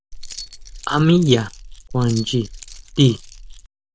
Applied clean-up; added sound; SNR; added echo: none; Keys jangling; 15 dB; none.